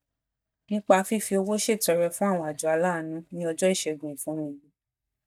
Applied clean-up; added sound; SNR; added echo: neural mask model DeepFilterNet 3.